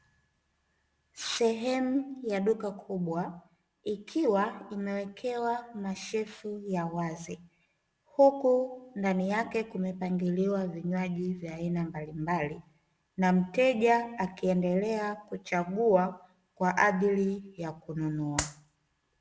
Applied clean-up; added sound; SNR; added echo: none; Clapping; 5 dB; none.